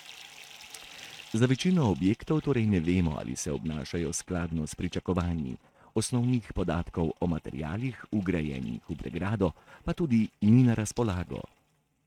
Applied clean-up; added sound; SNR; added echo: neural mask model RNNoise.